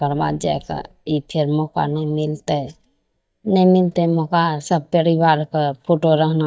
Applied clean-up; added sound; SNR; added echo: neural mask model DeepFilterNet 3.